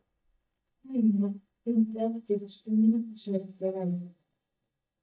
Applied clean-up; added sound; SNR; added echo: neural mask model DeepFilterNet 3.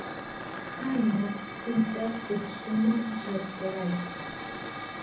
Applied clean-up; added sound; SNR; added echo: none; Hiss / Fire; 7 dB; reverberation time 0.6 s.